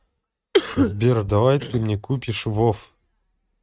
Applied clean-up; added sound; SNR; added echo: neural mask model RNNoise.